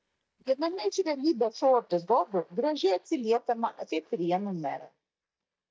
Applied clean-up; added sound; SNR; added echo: neural mask model DeepFilterNet 3.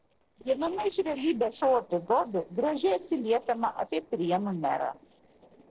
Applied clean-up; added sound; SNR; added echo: neural separator model SepFormer DNS4.